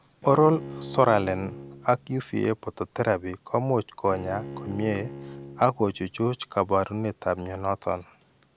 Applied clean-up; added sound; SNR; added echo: none; Bowed string instrument; 15 dB; none.